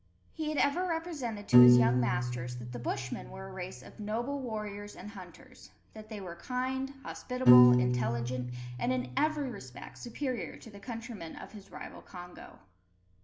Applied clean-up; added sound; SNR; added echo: none; Piano; -4 dB; none.